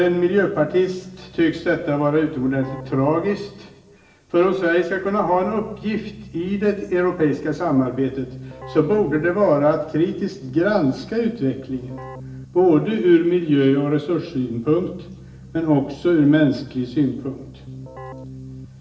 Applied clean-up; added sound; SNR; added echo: none; Keyboard (musical); 20 dB; reverberation time 0.9 s.